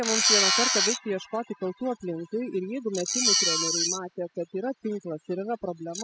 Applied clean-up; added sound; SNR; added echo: classical method spectral subtraction.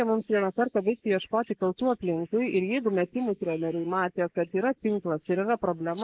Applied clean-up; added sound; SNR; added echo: neural mask model Resemble Enhance denoiser.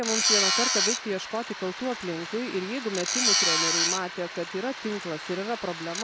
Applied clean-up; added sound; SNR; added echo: none; Tools; -3 dB; none.